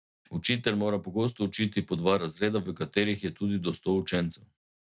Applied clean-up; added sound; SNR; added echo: none; none; none; none.